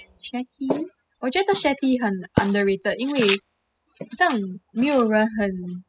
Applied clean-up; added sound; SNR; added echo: classical method spectral subtraction.